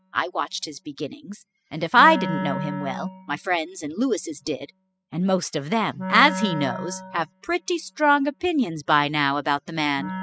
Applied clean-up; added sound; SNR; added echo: classical method spectral subtraction.